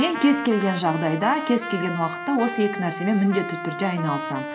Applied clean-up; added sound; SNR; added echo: none; Trumpet; 8 dB; none.